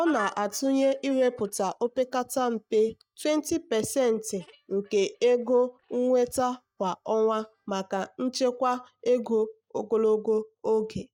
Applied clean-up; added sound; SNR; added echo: neural mask model DeepFilterNet 3.